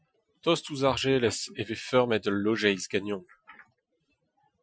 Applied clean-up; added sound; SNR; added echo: classical method Wiener filter.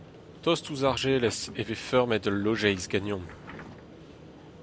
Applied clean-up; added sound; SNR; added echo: none; Subway, metro, underground; 16 dB; none.